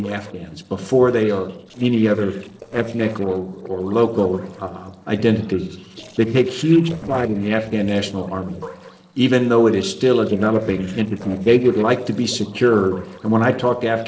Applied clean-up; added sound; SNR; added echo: neural separator model SepFormer DNS4.